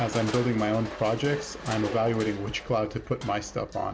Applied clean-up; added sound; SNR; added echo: none; Crushing; 11 dB; none.